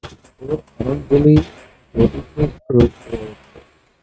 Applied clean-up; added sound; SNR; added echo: neural mask model RNNoise.